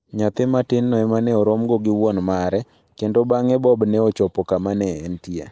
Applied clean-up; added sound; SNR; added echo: neural mask model Resemble Enhance denoiser.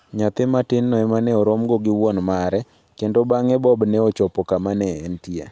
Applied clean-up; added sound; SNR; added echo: none; none; none; none.